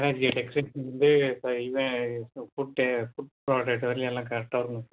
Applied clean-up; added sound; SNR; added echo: none; none; none; none.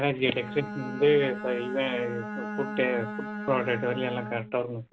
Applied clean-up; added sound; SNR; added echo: none; Bowed string instrument; 8 dB; none.